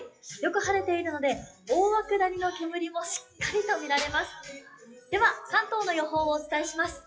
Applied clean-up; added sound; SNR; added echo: classical method WPE with log-MMSE.